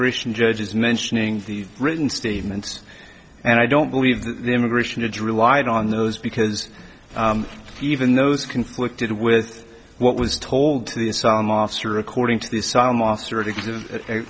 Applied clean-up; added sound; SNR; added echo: none; none; none; none.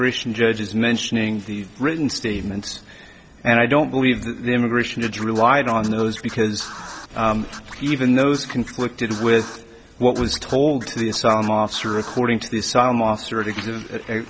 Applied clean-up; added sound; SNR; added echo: none; Scratching (performance technique); 18 dB; none.